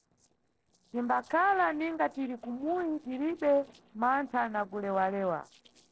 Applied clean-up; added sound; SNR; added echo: neural separator model SepFormer DNS4.